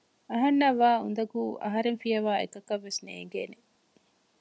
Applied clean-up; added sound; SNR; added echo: none; none; none; none.